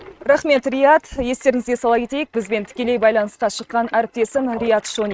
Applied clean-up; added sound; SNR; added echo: neural mask model RNNoise.